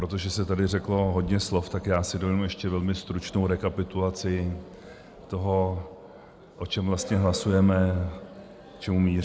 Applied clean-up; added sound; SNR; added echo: none; none; none; none.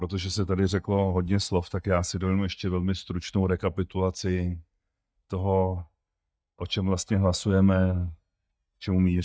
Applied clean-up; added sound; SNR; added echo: neural mask model DeepFilterNet 3.